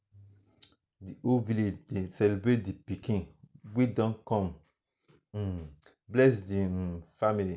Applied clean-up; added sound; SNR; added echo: none; none; none; none.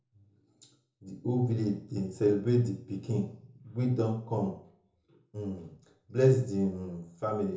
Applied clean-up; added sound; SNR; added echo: none; none; none; reverberation time 0.6 s.